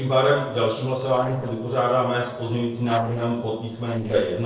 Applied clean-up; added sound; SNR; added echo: neural separator model SepFormer DNS4.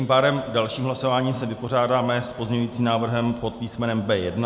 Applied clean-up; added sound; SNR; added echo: none; none; none; none.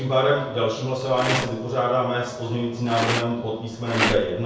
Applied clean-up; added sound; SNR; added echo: none; Rattle; 7 dB; reverberation time 0.6 s.